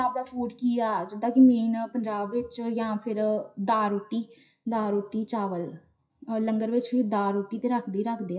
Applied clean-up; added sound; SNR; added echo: classical method WPE with log-MMSE.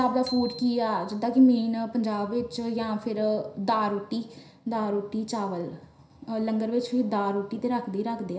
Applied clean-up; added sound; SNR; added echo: none; Bicycle bell; 20 dB; reverberation time 0.5 s.